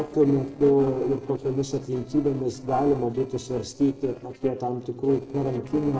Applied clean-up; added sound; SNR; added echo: neural separator model SepFormer DNS4.